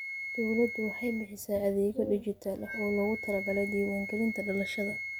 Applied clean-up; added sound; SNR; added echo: none; Wind instrument, woodwind instrument; 8 dB; none.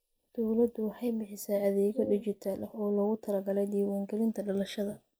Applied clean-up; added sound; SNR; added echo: neural mask model Resemble Enhance denoiser.